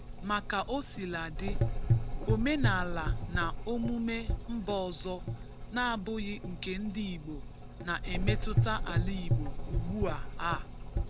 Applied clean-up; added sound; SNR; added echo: none; Gurgling / Engine; -3 dB; none.